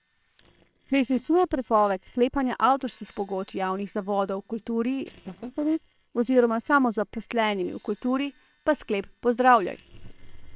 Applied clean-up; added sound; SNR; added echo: neural separator model SepFormer WHAM!.